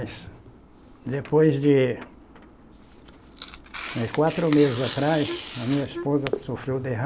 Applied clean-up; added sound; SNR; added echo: none; Tearing + Wind instrument, woodwind instrument; 12 dB; none.